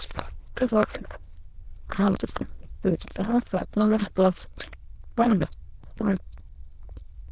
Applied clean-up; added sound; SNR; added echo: neural diffusion model UNIVERSE++.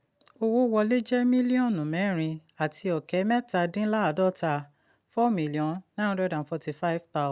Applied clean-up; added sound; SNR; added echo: none; none; none; none.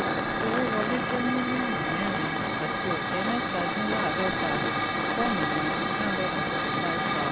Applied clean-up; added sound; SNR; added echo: none; Hiss / Fire; -5 dB; none.